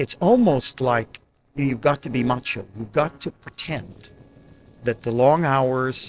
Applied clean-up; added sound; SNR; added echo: neural separator model SepFormer DNS4.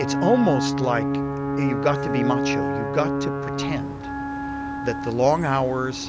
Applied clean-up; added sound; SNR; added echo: none; Alarm / Ocean / Boat, Water vehicle + Wind instrument, woodwind instrument; 1 dB; none.